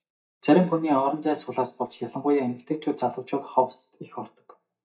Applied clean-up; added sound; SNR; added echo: neural mask model DeepFilterNet 3.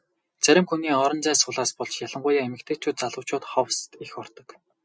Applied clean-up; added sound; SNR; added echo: none; none; none; none.